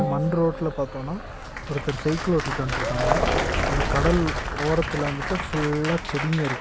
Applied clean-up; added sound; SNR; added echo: none; Applause + Vehicle; 1 dB; none.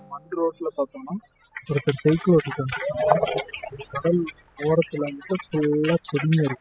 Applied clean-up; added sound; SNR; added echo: classical method spectral subtraction.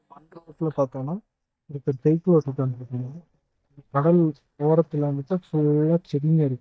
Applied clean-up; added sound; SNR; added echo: neural mask model DeepFilterNet 3.